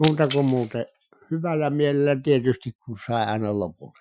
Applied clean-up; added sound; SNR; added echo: classical method Wiener filter.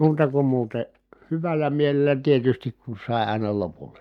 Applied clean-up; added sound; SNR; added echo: neural mask model DeepFilterNet 3.